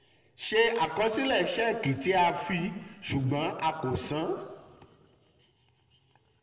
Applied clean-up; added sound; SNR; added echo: none; none; none; reverberation time 1.4 s.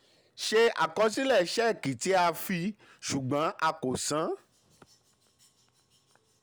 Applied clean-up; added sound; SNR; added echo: none; none; none; none.